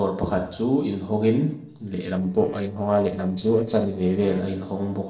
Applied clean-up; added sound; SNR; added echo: neural separator model SepFormer DNS4.